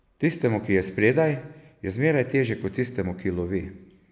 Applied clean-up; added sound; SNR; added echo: none; none; none; none.